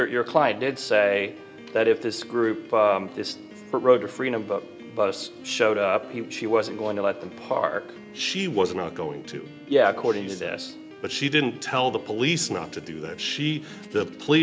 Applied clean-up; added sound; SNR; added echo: none; Piano; 18 dB; reverberation time 0.4 s.